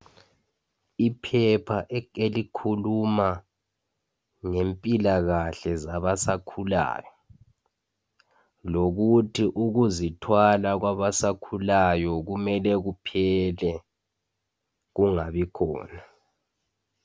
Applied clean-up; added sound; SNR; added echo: none; none; none; none.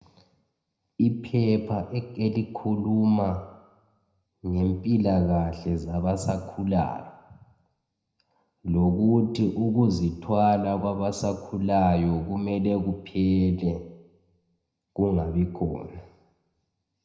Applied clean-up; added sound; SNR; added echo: none; none; none; reverberation time 0.7 s.